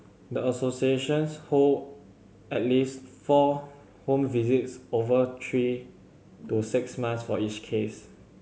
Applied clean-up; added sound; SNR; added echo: none; none; none; none.